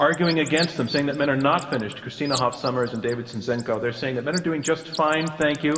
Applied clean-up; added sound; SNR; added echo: none; Bird; 14 dB; reverberation time 1.8 s.